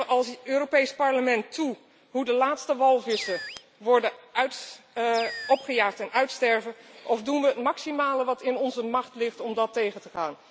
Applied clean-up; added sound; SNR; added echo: none; Animal; 14 dB; none.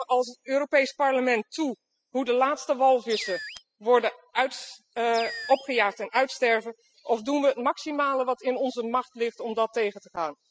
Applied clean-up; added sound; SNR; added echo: classical method spectral subtraction.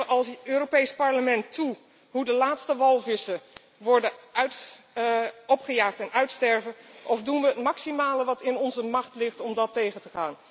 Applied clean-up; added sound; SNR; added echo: none; none; none; none.